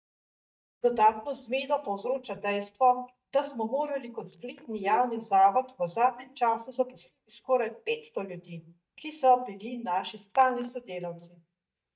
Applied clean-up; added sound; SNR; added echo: neural mask model DeepFilterNet 3.